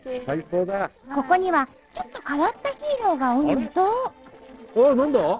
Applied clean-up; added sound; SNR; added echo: neural separator model SepFormer DNS4.